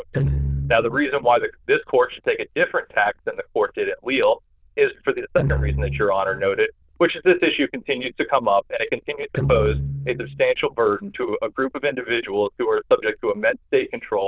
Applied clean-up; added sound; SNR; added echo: neural diffusion model UNIVERSE++.